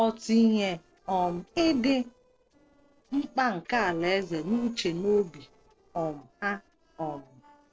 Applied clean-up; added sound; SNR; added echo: neural separator model SepFormer DNS4.